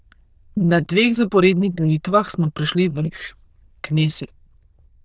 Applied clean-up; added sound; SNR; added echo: neural diffusion model UNIVERSE++.